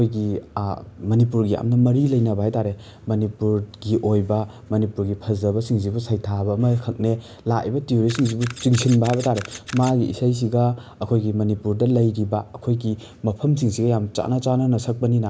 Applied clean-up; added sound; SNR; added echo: none; Camera; 18 dB; none.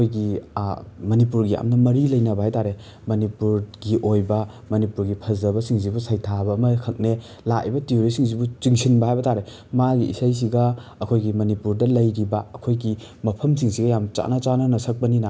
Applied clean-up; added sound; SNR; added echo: none; none; none; none.